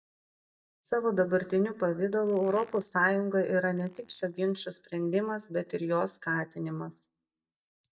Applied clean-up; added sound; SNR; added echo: neural mask model DeepFilterNet 3.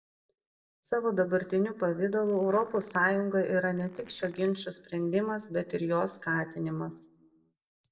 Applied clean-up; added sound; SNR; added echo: neural separator model SepFormer DNS4.